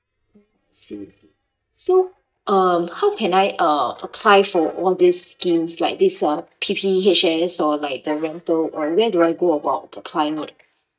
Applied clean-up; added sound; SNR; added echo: neural mask model DeepFilterNet 3.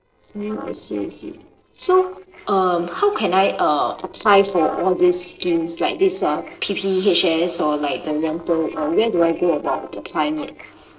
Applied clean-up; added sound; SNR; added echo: neural separator model SepFormer DNS4.